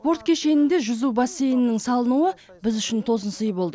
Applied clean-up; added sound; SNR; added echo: none; none; none; none.